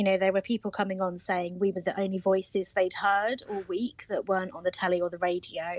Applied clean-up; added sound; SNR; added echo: none; none; none; none.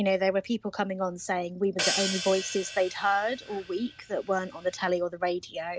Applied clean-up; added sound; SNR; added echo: none; Hi-hat; 7 dB; none.